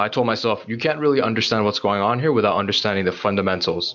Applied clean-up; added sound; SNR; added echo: none; none; none; none.